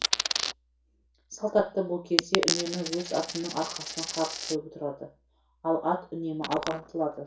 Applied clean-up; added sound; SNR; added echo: none; Coin (dropping); 3 dB; reverberation time 0.3 s.